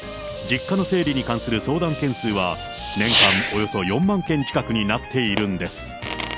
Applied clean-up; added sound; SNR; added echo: none; Fireworks; 6 dB; none.